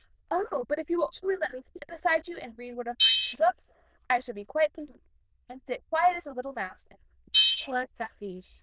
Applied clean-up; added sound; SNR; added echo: neural diffusion model UNIVERSE++.